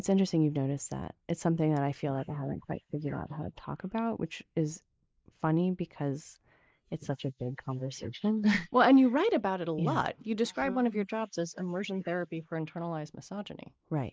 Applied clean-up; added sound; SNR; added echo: neural mask model Resemble Enhance denoiser.